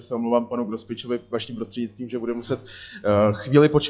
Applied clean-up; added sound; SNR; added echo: classical method log-MMSE.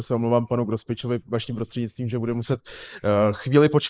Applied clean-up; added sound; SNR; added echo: neural mask model Resemble Enhance denoiser.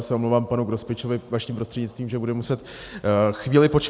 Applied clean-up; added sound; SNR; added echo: none; none; none; none.